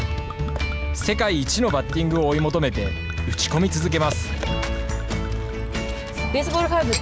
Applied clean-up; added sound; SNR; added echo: none; Gurgling / Chink, clink / Liquid; 16 dB; none.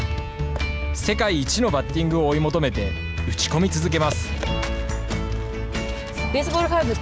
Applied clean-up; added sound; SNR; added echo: none; none; none; none.